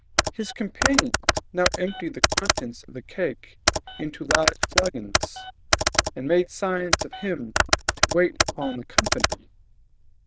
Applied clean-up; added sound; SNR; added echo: neural diffusion model UNIVERSE++.